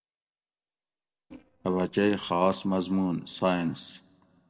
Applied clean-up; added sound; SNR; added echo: neural separator model SepFormer DNS4.